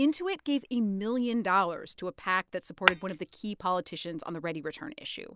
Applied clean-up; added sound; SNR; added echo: none; Shatter; -1 dB; none.